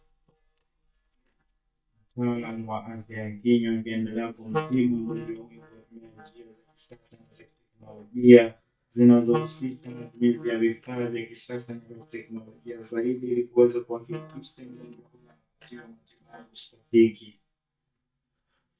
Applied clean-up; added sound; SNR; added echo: neural mask model DeepFilterNet 3.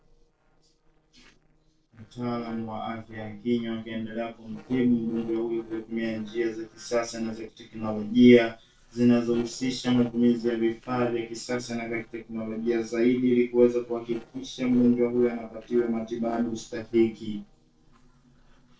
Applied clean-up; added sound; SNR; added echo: neural separator model SepFormer DNS4.